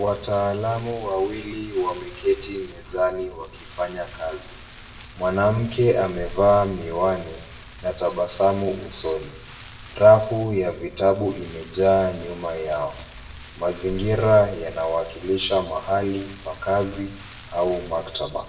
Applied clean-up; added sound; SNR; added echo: none; Rain; 16 dB; reverberation time 0.7 s.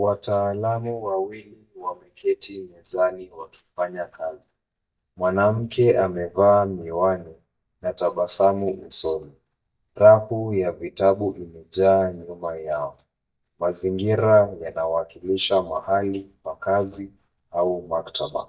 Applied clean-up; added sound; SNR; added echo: neural mask model DeepFilterNet 3.